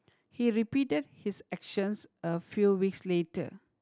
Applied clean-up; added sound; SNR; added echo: none; none; none; none.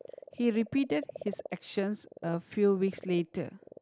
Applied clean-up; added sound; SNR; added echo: none; Frog; 16 dB; none.